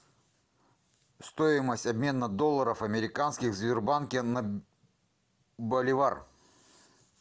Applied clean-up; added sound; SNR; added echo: none; none; none; none.